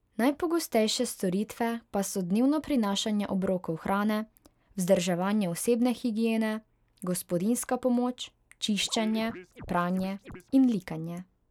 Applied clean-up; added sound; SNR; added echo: neural mask model Resemble Enhance denoiser.